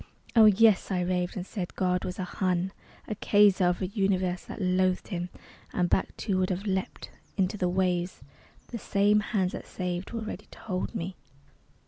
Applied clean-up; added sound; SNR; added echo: none; none; none; none.